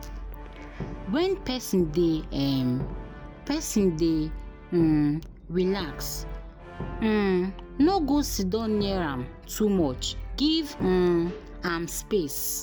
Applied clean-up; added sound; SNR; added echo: none; Brass instrument; 11 dB; none.